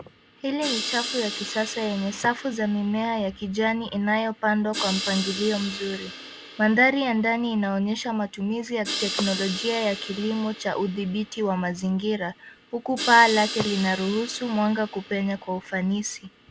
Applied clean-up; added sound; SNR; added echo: none; Crash cymbal; 10 dB; none.